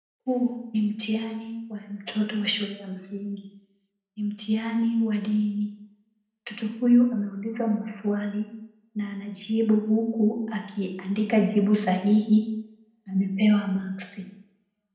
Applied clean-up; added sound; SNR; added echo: none; none; none; reverberation time 0.7 s.